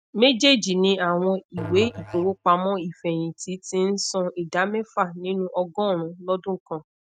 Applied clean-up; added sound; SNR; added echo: neural mask model RNNoise.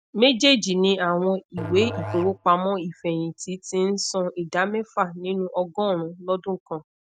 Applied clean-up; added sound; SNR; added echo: none; Musical instrument; 12 dB; none.